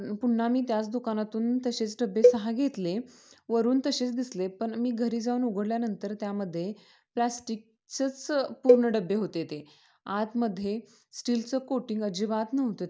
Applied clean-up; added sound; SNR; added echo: none; Cowbell; -2 dB; none.